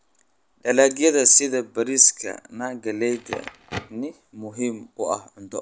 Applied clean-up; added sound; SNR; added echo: none; Crackle; 17 dB; none.